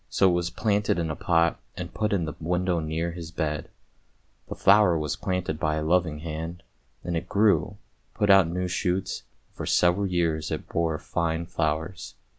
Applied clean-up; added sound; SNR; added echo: none; none; none; none.